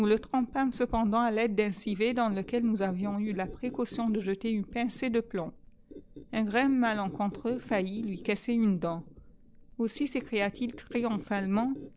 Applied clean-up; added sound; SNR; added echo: none; Squeak; 17 dB; none.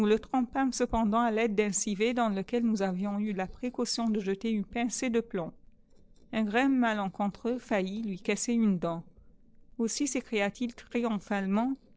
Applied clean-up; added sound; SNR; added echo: neural separator model SepFormer DNS4.